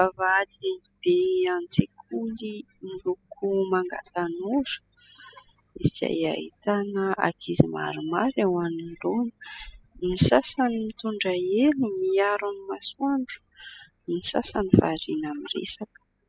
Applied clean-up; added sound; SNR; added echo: classical method spectral subtraction.